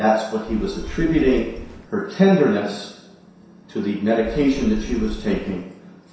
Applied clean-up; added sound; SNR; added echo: none; Telephone; 10 dB; reverberation time 0.7 s.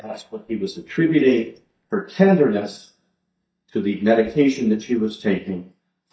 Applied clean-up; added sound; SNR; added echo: neural mask model DeepFilterNet 3.